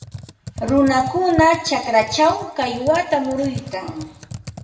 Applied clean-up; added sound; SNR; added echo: none; Computer keyboard; 13 dB; reverberation time 0.9 s.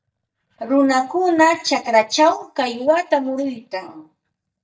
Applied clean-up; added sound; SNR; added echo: neural mask model DeepFilterNet 3.